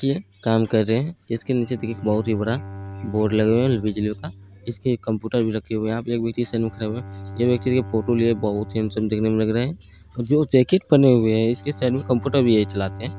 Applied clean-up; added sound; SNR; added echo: none; Bowed string instrument; 16 dB; none.